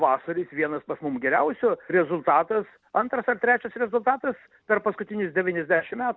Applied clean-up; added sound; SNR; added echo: none; none; none; none.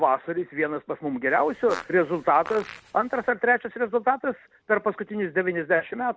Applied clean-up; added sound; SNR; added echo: none; Fart; 16 dB; none.